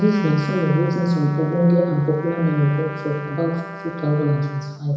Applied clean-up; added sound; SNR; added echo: none; Trumpet; 13 dB; reverberation time 0.9 s.